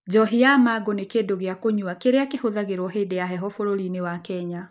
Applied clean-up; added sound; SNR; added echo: neural mask model Resemble Enhance denoiser.